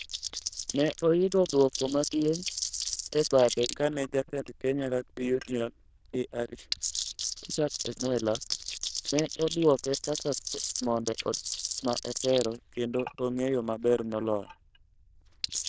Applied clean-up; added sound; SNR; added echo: neural diffusion model UNIVERSE++.